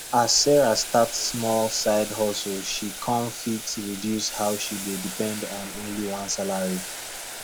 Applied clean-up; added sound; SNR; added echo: none; Boiling; 10 dB; none.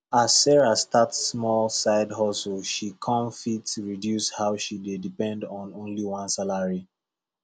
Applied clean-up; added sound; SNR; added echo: none; none; none; none.